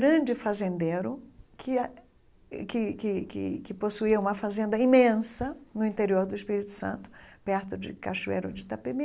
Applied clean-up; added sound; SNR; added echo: none; none; none; none.